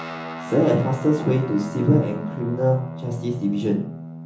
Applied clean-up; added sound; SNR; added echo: none; Guitar; 11 dB; reverberation time 1.2 s.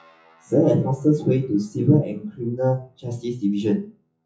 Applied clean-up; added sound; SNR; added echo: classical method WPE with log-MMSE.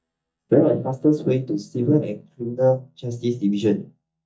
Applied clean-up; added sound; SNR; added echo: neural mask model DeepFilterNet 3.